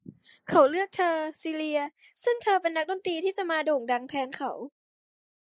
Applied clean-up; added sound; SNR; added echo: neural mask model Resemble Enhance denoiser.